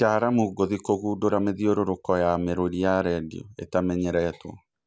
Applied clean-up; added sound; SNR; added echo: none; none; none; none.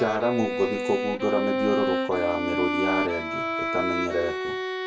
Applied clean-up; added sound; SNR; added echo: none; Bowed string instrument; 0 dB; reverberation time 0.2 s.